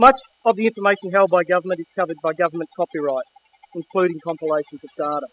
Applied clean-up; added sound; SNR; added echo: classical method spectral subtraction.